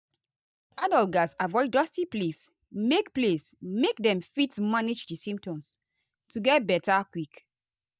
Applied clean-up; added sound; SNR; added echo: neural mask model DeepFilterNet 3.